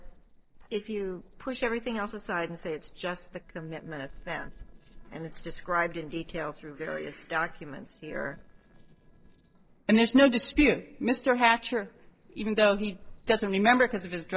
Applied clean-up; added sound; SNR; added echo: neural separator model SepFormer DNS4.